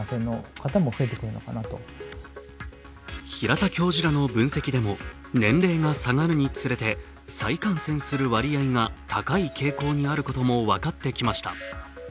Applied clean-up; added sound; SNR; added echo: none; none; none; none.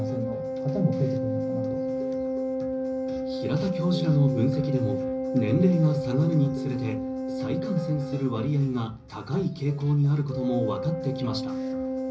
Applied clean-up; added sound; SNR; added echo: none; Organ; 3 dB; reverberation time 0.5 s.